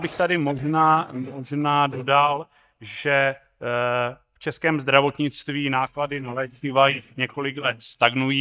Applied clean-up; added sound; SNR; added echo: neural mask model DeepFilterNet 3.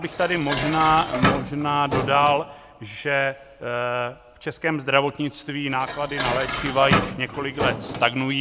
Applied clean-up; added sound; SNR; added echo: none; Dishes, pots, and pans; 5 dB; none.